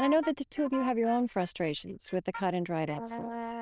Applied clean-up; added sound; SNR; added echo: neural diffusion model UNIVERSE++.